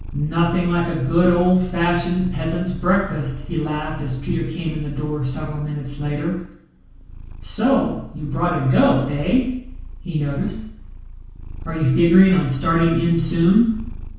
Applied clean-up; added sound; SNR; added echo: none; Purr; 12 dB; reverberation time 0.6 s.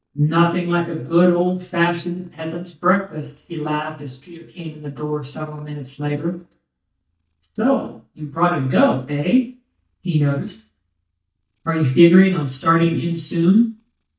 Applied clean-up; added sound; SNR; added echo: neural mask model DeepFilterNet 3.